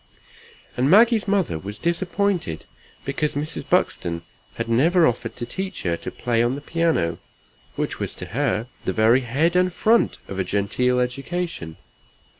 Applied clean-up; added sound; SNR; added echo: none; none; none; none.